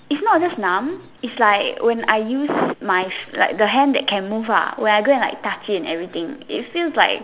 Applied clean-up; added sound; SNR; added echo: none; none; none; none.